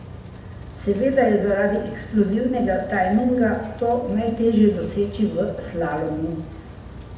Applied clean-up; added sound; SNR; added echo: none; Rain; 15 dB; reverberation time 0.8 s.